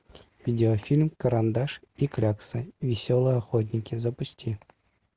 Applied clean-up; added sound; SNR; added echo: none; none; none; none.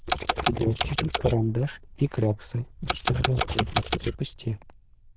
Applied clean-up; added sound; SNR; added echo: neural diffusion model UNIVERSE++.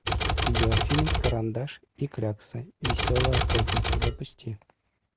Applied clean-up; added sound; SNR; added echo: none; Typewriter; -5 dB; none.